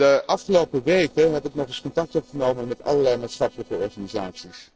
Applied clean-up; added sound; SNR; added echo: neural separator model SepFormer DNS4.